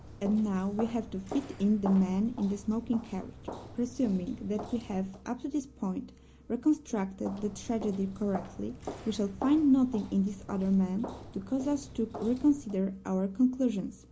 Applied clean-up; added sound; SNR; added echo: none; Walk, footsteps; 15 dB; none.